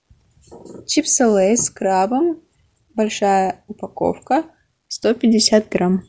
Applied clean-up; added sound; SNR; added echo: none; none; none; none.